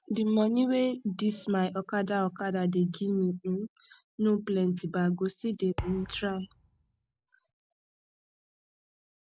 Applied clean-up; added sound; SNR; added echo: none; Thump, thud; 13 dB; none.